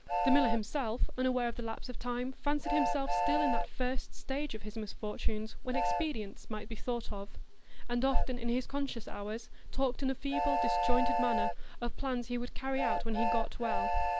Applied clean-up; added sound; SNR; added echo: none; Train; 7 dB; none.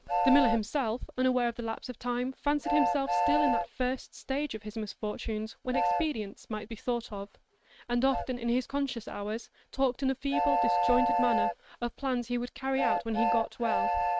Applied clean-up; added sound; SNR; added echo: neural mask model RNNoise.